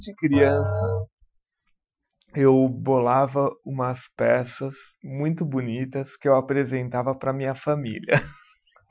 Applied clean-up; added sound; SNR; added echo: classical method Wiener filter.